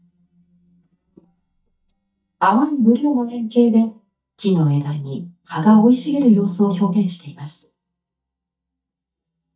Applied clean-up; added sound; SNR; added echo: neural mask model DeepFilterNet 3.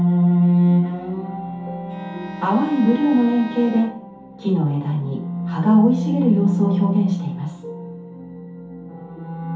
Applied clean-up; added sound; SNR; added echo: none; Bowed string instrument; 19 dB; reverberation time 0.5 s.